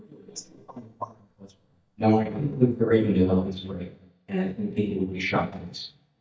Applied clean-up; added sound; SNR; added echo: neural mask model DeepFilterNet 3.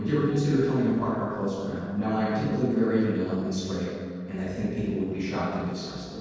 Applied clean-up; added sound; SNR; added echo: neural separator model SepFormer DNS4.